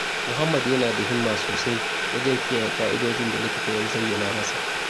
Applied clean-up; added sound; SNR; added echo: none; Boiling; 0 dB; none.